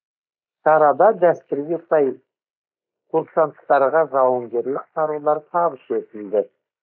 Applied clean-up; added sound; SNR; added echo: neural mask model Resemble Enhance denoiser.